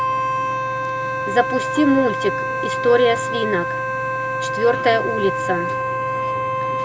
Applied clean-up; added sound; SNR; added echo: none; Wind instrument, woodwind instrument; 1 dB; none.